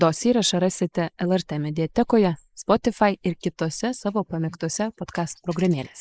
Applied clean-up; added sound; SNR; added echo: neural mask model Resemble Enhance denoiser.